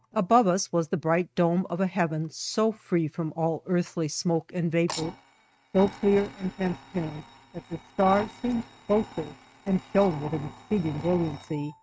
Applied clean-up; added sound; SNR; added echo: neural mask model RNNoise.